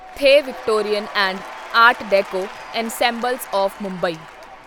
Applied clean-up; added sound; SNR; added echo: none; Applause / Crowd / Cheering; 15 dB; none.